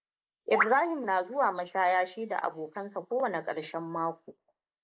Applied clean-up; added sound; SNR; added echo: neural mask model Resemble Enhance denoiser.